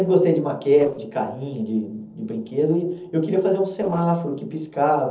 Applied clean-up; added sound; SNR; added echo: neural separator model SepFormer DNS4.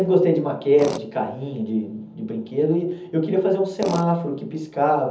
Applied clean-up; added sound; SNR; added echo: none; Tools; 17 dB; reverberation time 0.7 s.